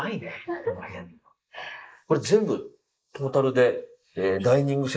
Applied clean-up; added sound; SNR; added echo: neural mask model Resemble Enhance denoiser.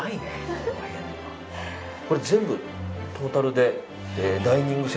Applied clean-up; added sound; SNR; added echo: none; none; none; none.